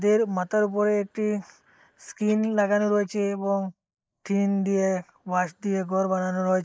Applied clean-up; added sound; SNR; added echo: neural mask model Resemble Enhance denoiser.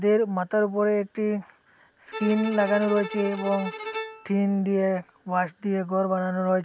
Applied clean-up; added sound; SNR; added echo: none; Bowed string instrument; 12 dB; none.